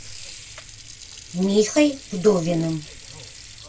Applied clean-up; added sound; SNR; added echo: none; Sink (filling or washing) / Water; 16 dB; reverberation time 0.1 s.